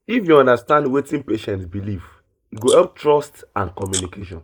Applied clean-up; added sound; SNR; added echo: neural mask model Resemble Enhance denoiser.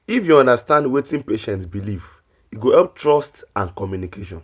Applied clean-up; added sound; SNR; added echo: none; none; none; none.